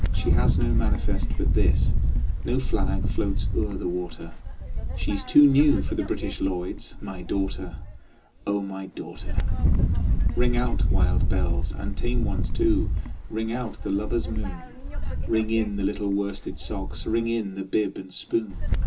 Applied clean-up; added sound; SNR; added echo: none; Wind; -4 dB; reverberation time 0.2 s.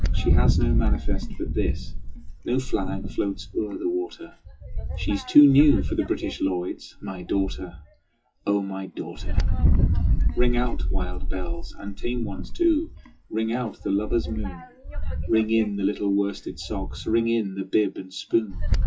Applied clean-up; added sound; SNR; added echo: classical method WPE with log-MMSE.